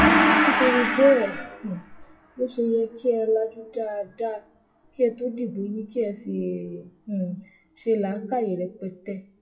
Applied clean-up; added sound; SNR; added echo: classical method WPE with log-MMSE.